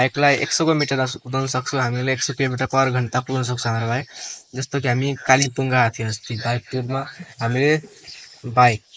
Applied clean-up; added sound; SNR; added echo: neural mask model Resemble Enhance denoiser.